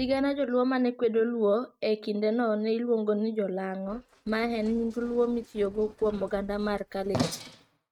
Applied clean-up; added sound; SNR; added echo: neural mask model RNNoise.